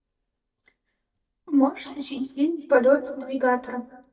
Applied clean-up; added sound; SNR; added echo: neural mask model DeepFilterNet 3.